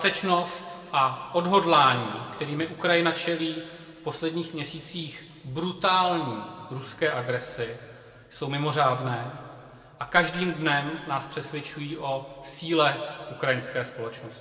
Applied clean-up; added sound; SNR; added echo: none; none; none; reverberation time 1.7 s.